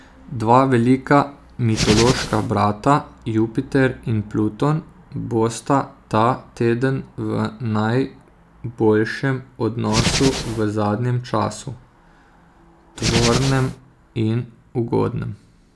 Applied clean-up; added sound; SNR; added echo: none; Hands; 2 dB; none.